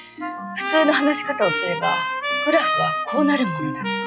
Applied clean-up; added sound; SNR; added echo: classical method log-MMSE.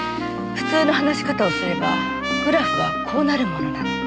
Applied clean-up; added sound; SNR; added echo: none; Trumpet; 5 dB; none.